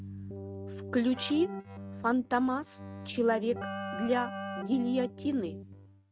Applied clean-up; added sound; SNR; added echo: neural mask model RNNoise.